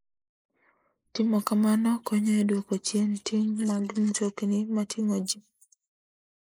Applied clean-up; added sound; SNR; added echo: neural mask model Resemble Enhance denoiser.